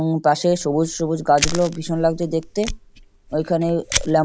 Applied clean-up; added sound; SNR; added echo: none; Fire; 9 dB; none.